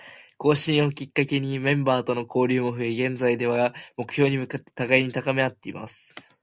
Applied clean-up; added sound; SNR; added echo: none; none; none; none.